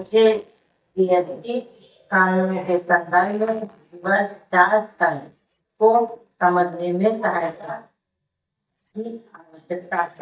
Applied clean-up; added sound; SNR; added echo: neural mask model DeepFilterNet 3.